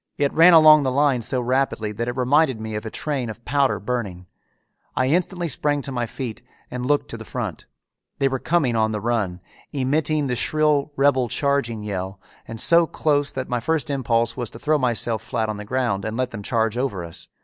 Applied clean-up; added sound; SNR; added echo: none; none; none; none.